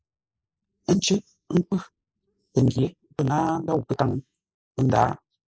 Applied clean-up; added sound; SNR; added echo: neural mask model Resemble Enhance denoiser.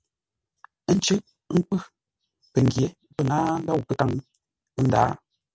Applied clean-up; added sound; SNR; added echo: none; none; none; none.